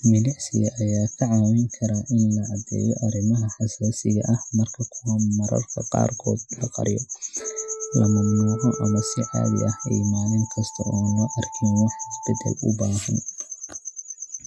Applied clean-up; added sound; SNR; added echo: classical method Wiener filter.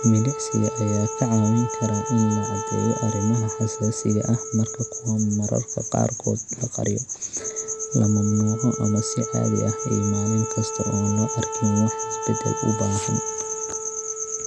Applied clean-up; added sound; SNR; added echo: none; Wind instrument, woodwind instrument; 9 dB; none.